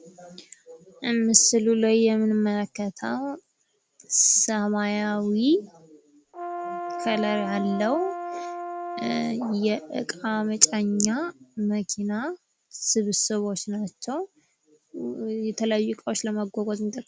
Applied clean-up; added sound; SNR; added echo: none; Brass instrument; 7 dB; none.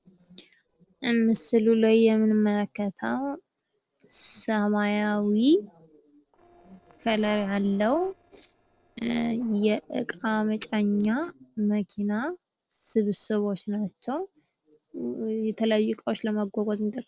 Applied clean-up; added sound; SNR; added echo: neural separator model SepFormer DNS4.